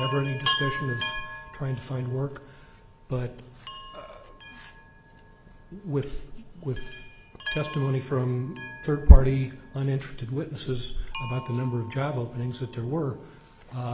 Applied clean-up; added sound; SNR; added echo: none; Chime; 13 dB; none.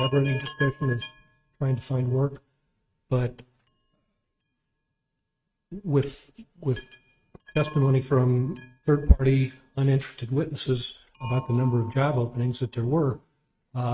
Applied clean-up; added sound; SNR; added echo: neural mask model RNNoise.